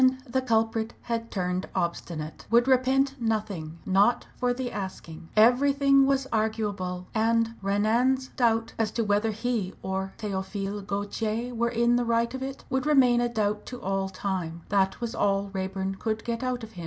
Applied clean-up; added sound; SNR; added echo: none; none; none; none.